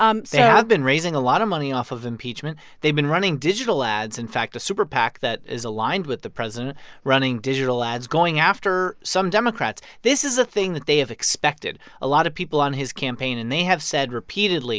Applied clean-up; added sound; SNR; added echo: none; none; none; none.